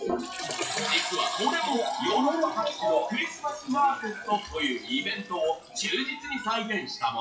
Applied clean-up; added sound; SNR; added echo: classical method WPE with log-MMSE.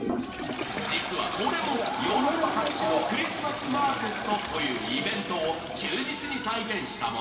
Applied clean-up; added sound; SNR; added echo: none; Toilet flush; 5 dB; reverberation time 2.2 s.